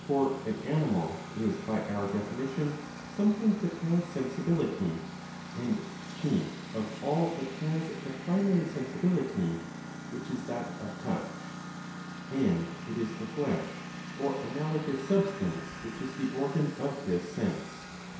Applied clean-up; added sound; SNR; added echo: none; Engine; 10 dB; reverberation time 0.7 s.